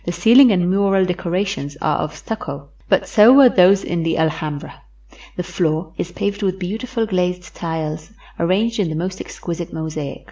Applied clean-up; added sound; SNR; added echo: none; none; none; none.